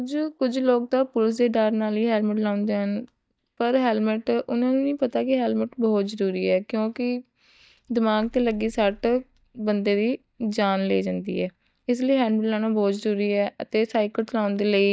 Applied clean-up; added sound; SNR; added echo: neural mask model DeepFilterNet 3.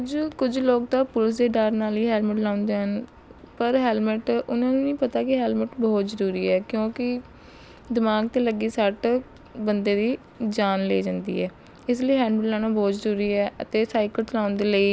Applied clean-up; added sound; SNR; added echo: none; none; none; none.